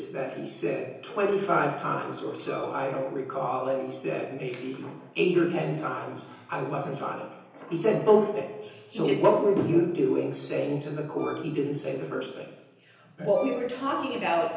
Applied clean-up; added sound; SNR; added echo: none; Wind instrument, woodwind instrument; 20 dB; reverberation time 0.9 s.